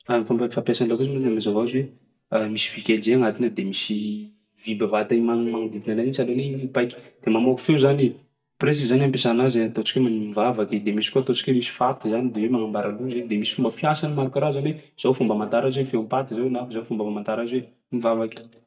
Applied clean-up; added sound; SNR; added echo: neural mask model DeepFilterNet 3.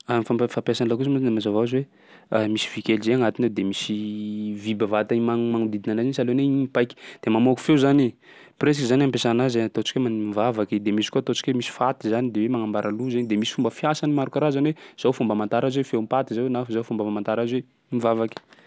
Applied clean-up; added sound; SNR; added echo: none; none; none; none.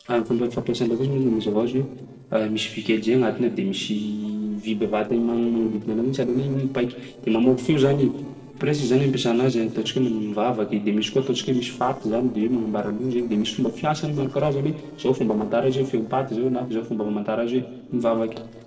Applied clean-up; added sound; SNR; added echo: neural separator model SepFormer DNS4.